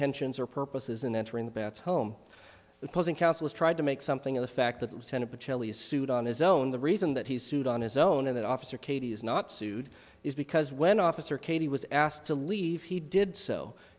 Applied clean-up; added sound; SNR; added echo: none; none; none; none.